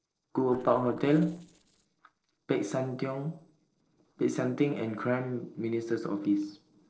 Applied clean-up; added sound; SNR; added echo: neural separator model SepFormer DNS4.